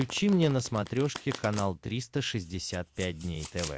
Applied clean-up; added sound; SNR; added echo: none; Domestic sounds, home sounds; 15 dB; none.